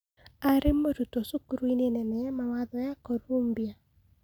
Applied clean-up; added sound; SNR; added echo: none; none; none; none.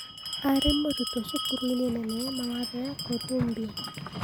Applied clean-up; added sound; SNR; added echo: none; Bell; 5 dB; none.